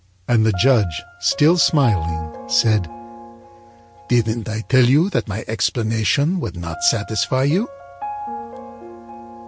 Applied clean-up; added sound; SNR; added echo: none; Piano; 14 dB; none.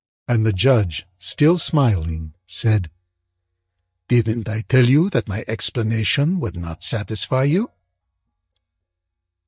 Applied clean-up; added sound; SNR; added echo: neural mask model DeepFilterNet 3.